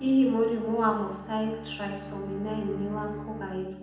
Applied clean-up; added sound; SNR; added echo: none; Bowed string instrument; 12 dB; reverberation time 0.8 s.